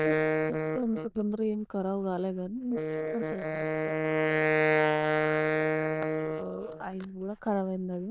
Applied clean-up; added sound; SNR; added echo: neural diffusion model UNIVERSE++.